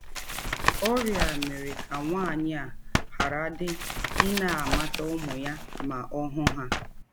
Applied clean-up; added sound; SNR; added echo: none; Tap; -1 dB; none.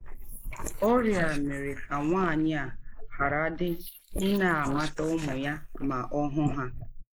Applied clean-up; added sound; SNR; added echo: neural mask model Resemble Enhance denoiser.